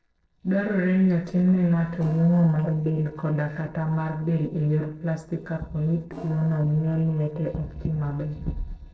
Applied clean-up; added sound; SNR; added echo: neural separator model SepFormer DNS4.